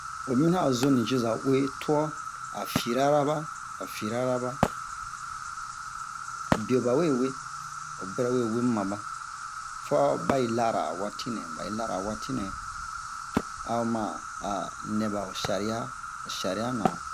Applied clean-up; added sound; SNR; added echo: none; Insect + Wood; 6 dB; none.